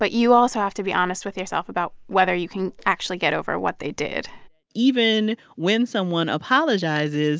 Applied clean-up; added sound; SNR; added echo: none; none; none; none.